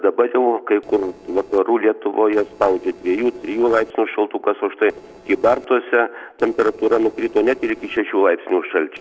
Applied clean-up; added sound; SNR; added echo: neural separator model SepFormer DNS4.